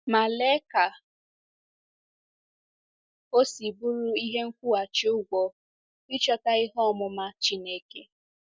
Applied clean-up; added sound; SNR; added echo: none; none; none; none.